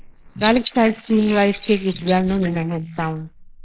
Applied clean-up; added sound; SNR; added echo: neural mask model Resemble Enhance denoiser.